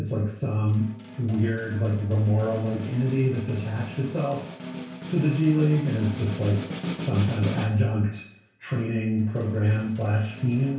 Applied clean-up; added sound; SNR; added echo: none; Snare drum; 13 dB; reverberation time 0.6 s.